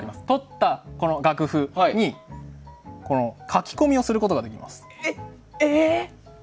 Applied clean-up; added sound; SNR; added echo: none; none; none; none.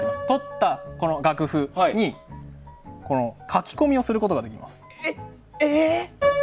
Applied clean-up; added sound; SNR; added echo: none; Piano; 8 dB; none.